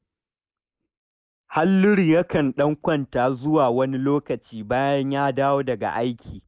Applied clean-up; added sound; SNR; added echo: neural mask model Resemble Enhance denoiser.